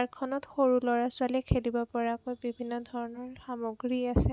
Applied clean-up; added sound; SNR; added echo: none; none; none; none.